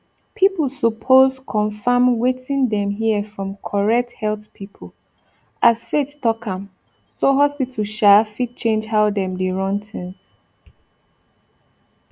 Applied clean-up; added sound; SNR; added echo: none; none; none; none.